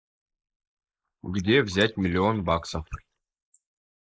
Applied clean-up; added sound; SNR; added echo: neural mask model Resemble Enhance denoiser.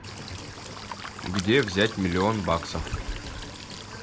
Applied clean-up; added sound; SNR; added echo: none; Cricket / Water; 11 dB; none.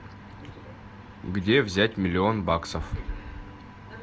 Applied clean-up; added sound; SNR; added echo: none; none; none; none.